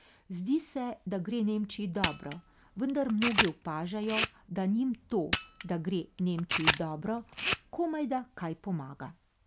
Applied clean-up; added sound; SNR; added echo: none; Camera; -3 dB; none.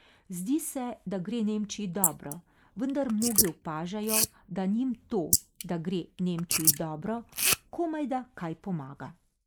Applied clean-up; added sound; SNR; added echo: neural mask model Resemble Enhance denoiser.